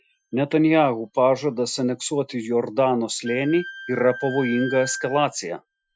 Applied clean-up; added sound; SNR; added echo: classical method Wiener filter.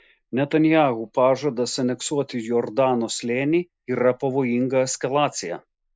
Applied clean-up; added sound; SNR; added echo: neural mask model Resemble Enhance denoiser.